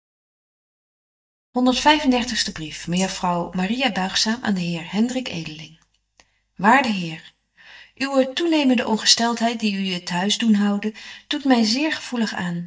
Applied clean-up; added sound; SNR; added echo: neural mask model DeepFilterNet 3.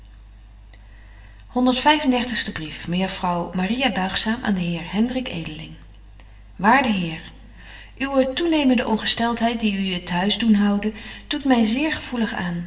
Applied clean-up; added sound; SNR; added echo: none; Rattle (instrument); 15 dB; reverberation time 0.9 s.